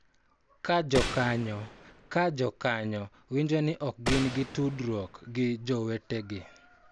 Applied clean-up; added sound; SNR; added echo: none; Gunshot, gunfire; 8 dB; none.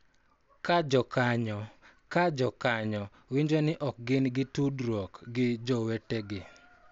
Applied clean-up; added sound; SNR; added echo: none; none; none; none.